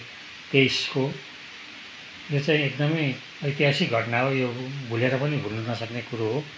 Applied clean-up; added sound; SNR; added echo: none; none; none; none.